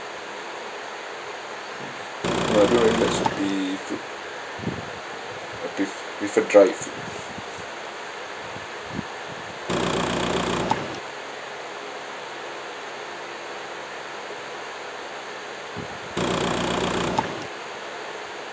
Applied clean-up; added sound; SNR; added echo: none; Engine / Car; -3 dB; none.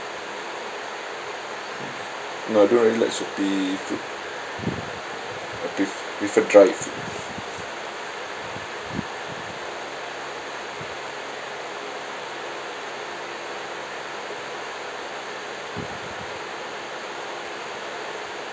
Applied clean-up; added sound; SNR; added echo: none; none; none; none.